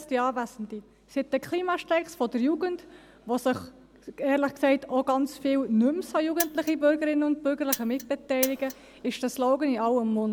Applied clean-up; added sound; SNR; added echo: none; Mechanisms; 9 dB; none.